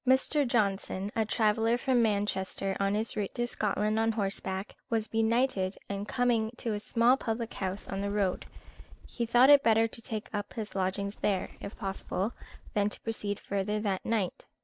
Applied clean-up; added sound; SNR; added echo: neural mask model DeepFilterNet 3.